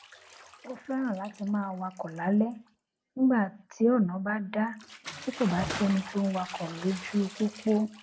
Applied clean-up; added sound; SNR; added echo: none; Bathtub (filling or washing) / Splash, splatter; 15 dB; none.